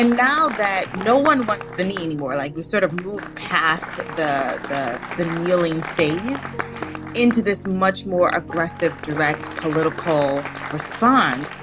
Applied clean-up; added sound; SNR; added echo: none; Applause; 12 dB; none.